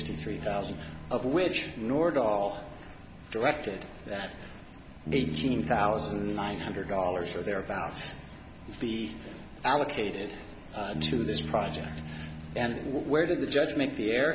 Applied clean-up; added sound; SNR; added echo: none; Bass guitar; 11 dB; none.